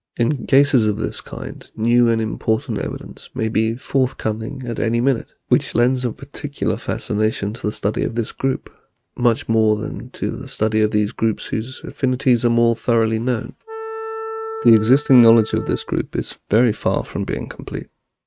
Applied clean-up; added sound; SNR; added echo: neural mask model RNNoise.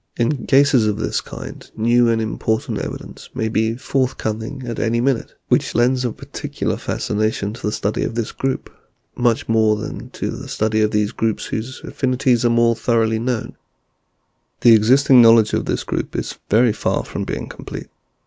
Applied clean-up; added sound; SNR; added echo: none; none; none; none.